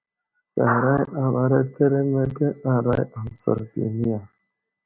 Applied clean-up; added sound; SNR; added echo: none; none; none; none.